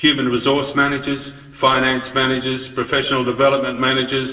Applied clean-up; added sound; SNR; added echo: none; none; none; reverberation time 1.2 s.